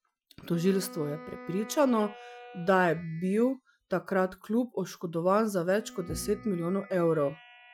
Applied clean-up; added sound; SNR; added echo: classical method Wiener filter.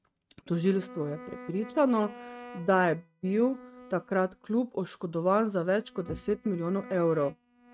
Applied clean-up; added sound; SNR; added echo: neural mask model RNNoise.